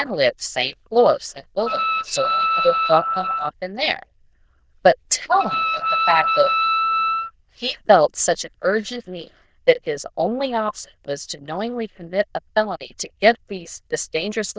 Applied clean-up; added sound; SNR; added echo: neural diffusion model UNIVERSE++.